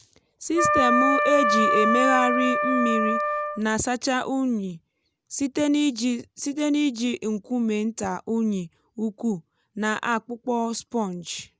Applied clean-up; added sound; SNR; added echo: none; Wind instrument, woodwind instrument; -3 dB; none.